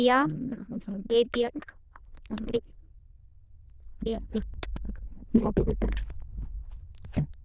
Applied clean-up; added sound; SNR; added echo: neural diffusion model UNIVERSE++.